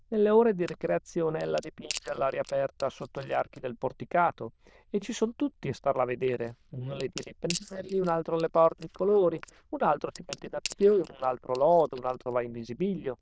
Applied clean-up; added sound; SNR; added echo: neural diffusion model UNIVERSE++.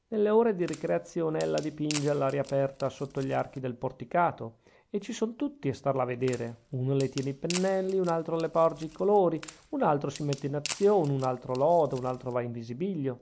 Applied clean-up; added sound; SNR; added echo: none; Wood; 16 dB; none.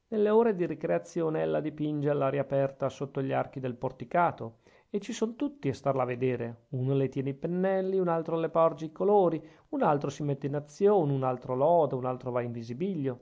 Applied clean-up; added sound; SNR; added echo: none; none; none; none.